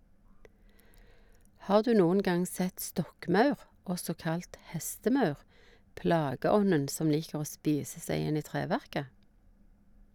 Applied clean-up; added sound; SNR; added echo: none; none; none; none.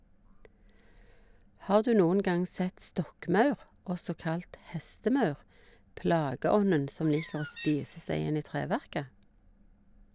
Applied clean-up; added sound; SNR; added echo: none; Bird; 14 dB; none.